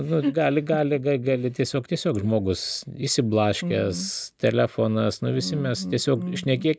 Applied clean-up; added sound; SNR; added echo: none; none; none; none.